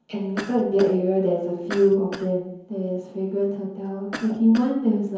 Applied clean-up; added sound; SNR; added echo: none; Cough; 16 dB; reverberation time 0.9 s.